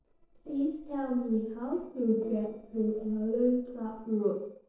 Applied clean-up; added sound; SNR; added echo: neural separator model SepFormer DNS4.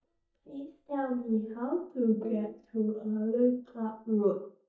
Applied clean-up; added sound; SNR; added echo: neural mask model DeepFilterNet 3.